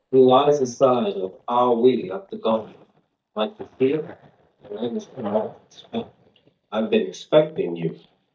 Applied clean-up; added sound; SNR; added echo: neural mask model DeepFilterNet 3.